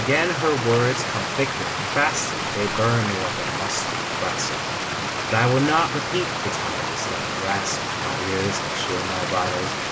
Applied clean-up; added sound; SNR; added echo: none; Stream; 1 dB; none.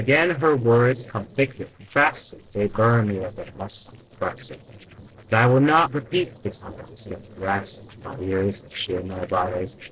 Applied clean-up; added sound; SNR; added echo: neural separator model SepFormer DNS4.